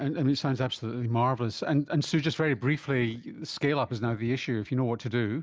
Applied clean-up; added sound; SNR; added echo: none; none; none; none.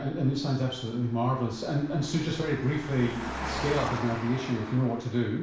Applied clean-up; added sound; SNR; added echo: none; Engine; 11 dB; reverberation time 0.7 s.